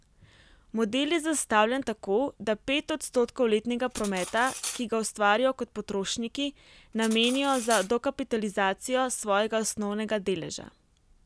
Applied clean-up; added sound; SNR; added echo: none; Cutlery, silverware; 11 dB; none.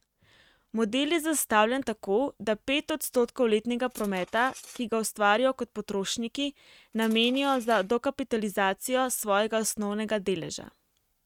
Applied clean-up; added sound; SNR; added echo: neural mask model RNNoise.